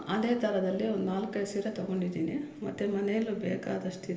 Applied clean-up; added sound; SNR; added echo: none; none; none; reverberation time 1.4 s.